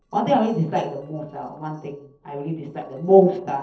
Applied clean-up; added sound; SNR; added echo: neural separator model SepFormer DNS4.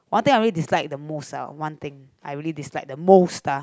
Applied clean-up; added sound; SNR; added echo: none; none; none; none.